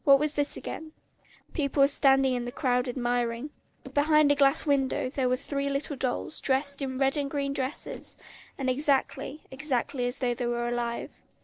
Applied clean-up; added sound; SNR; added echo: neural separator model SepFormer DNS4.